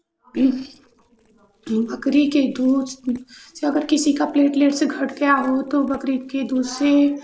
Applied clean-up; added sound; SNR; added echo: neural separator model SepFormer DNS4.